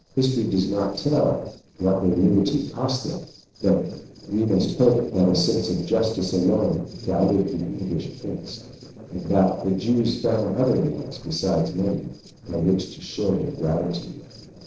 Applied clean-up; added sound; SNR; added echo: neural separator model SepFormer DNS4.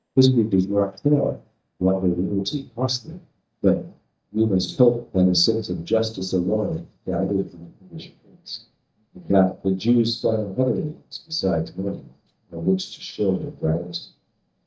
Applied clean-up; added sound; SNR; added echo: neural mask model DeepFilterNet 3.